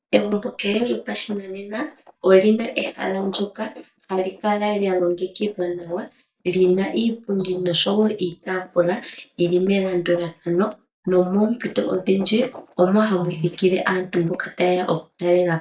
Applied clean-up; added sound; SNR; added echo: neural mask model DeepFilterNet 3.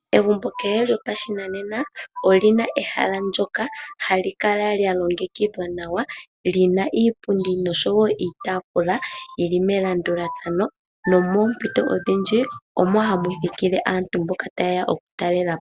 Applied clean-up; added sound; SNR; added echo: none; none; none; none.